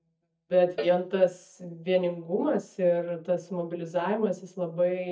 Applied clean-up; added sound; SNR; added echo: neural mask model DeepFilterNet 3.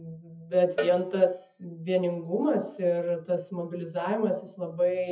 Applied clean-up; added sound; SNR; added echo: classical method WPE with log-MMSE.